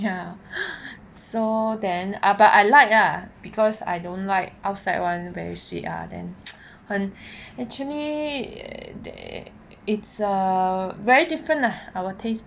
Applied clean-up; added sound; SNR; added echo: none; none; none; none.